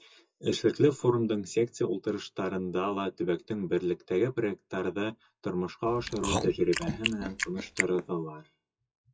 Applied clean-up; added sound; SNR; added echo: classical method WPE with log-MMSE.